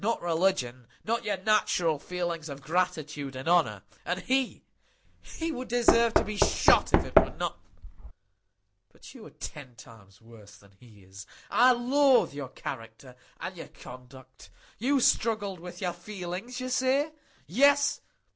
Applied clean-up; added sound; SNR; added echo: none; Knock; -3 dB; none.